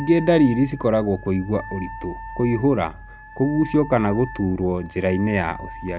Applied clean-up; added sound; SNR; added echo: none; Wind instrument, woodwind instrument; 16 dB; none.